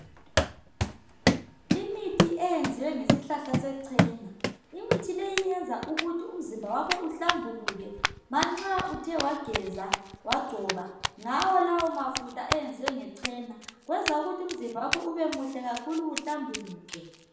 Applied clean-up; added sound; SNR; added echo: none; Run; 1 dB; reverberation time 0.9 s.